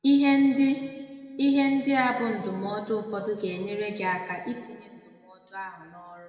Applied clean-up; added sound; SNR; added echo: none; none; none; reverberation time 2.1 s.